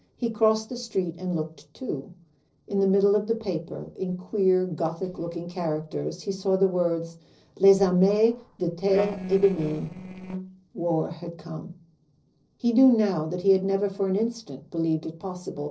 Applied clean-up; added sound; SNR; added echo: neural separator model SepFormer DNS4.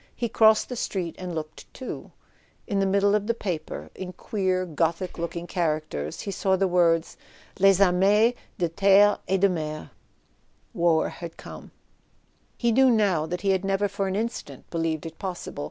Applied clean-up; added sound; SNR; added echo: none; none; none; none.